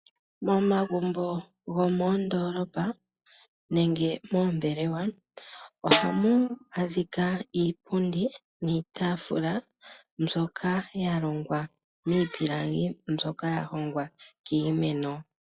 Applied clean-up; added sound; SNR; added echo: classical method log-MMSE.